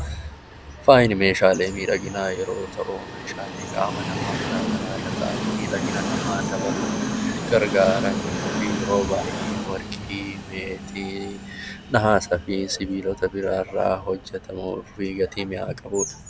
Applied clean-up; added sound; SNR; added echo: none; Train; 5 dB; none.